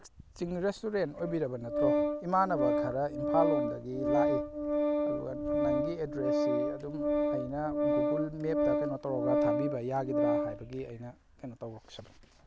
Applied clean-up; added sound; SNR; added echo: none; Organ; -4 dB; none.